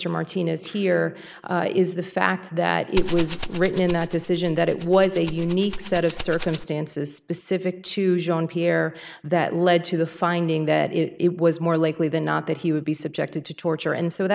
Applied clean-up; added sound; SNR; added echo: none; Rattle (instrument); 6 dB; none.